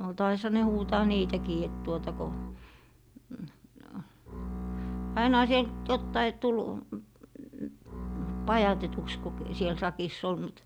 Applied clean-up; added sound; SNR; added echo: none; Bowed string instrument; 6 dB; none.